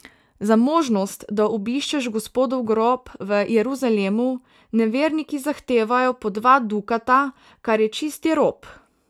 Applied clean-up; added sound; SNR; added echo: none; none; none; none.